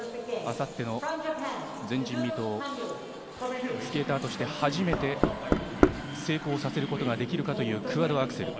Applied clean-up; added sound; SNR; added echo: none; Knock; -3 dB; none.